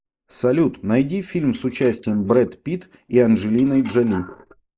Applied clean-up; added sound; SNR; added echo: neural mask model Resemble Enhance denoiser.